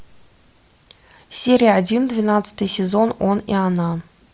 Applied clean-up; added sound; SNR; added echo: none; none; none; none.